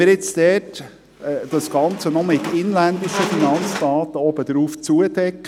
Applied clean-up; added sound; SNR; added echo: none; Squeak; 9 dB; none.